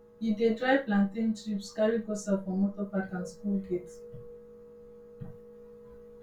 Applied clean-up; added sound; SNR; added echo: none; none; none; reverberation time 0.2 s.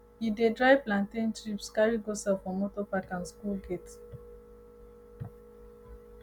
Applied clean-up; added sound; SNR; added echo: none; none; none; none.